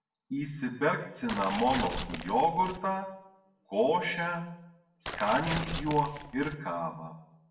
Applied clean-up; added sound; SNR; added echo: none; Tearing; 7 dB; reverberation time 0.7 s.